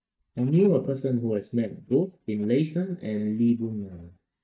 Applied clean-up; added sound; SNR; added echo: neural mask model DeepFilterNet 3.